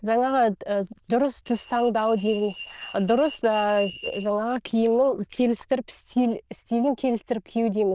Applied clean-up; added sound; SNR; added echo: neural diffusion model UNIVERSE++.